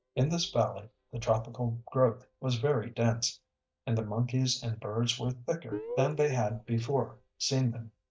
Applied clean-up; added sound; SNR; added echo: neural mask model DeepFilterNet 3.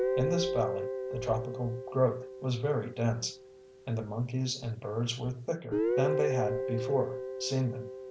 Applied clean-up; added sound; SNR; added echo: none; Guitar; 3 dB; none.